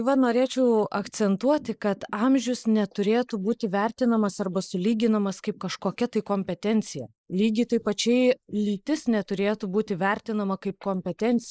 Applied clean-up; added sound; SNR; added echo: neural mask model Resemble Enhance denoiser.